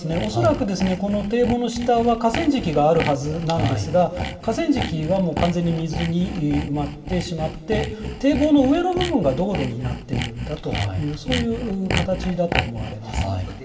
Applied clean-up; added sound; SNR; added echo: none; Sawing; 7 dB; reverberation time 1.1 s.